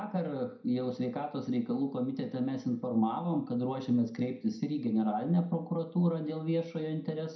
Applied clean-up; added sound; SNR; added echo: none; none; none; reverberation time 0.4 s.